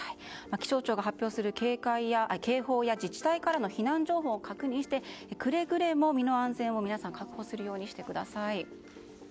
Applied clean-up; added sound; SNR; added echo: none; none; none; none.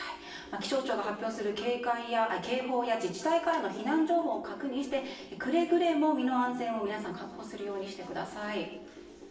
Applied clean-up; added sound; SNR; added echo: none; none; none; reverberation time 0.8 s.